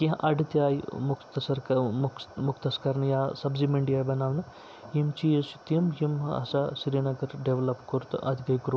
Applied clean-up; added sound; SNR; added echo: none; none; none; none.